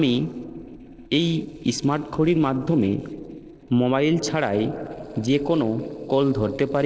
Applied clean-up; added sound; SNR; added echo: neural separator model SepFormer DNS4.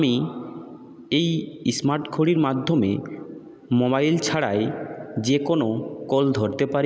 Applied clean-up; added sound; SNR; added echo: none; none; none; none.